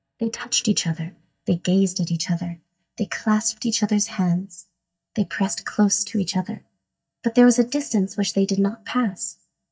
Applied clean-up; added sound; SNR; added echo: neural mask model DeepFilterNet 3.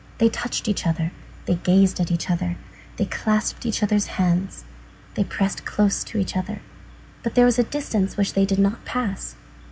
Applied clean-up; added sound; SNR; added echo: none; none; none; none.